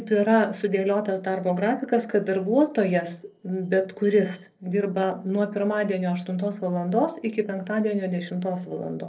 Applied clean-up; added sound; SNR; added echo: neural separator model SepFormer DNS4.